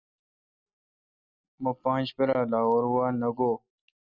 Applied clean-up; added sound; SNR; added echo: none; none; none; none.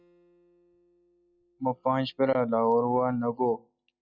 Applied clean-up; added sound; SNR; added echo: classical method log-MMSE.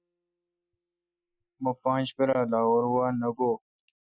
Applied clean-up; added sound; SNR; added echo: classical method Wiener filter.